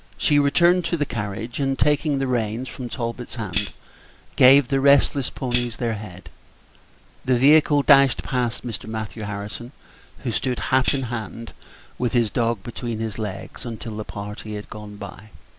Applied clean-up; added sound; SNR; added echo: none; Tambourine; 8 dB; none.